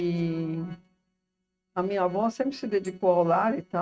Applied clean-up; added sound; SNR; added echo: neural mask model RNNoise.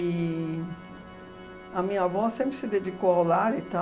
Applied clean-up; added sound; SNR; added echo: none; Organ; 17 dB; none.